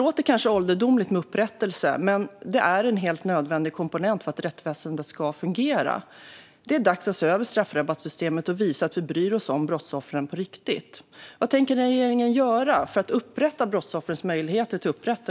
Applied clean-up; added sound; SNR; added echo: none; none; none; none.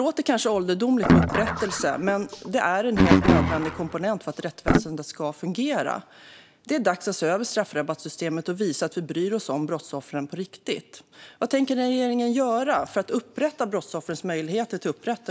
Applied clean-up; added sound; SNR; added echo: none; Guitar; -3 dB; none.